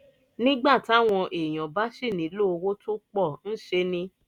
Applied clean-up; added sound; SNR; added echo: none; none; none; none.